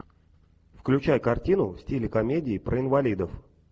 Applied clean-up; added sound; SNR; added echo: none; none; none; none.